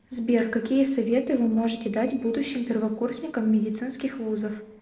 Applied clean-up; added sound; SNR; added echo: neural separator model SepFormer DNS4.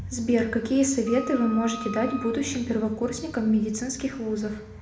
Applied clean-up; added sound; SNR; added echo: none; Wind instrument, woodwind instrument; 13 dB; reverberation time 0.8 s.